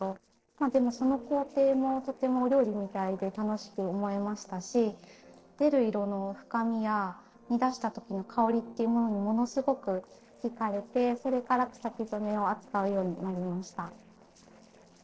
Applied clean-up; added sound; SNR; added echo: neural separator model SepFormer DNS4.